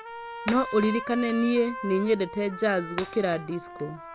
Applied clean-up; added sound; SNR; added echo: none; Trumpet + Shatter; 11 dB; none.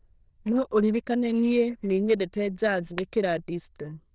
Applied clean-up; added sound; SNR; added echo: neural diffusion model UNIVERSE++.